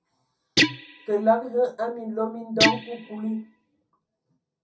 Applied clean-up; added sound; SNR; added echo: none; Guitar; -1 dB; reverberation time 0.3 s.